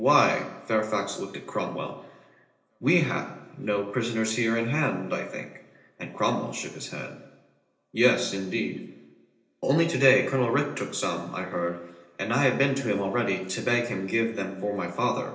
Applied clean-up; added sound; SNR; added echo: none; none; none; reverberation time 1.0 s.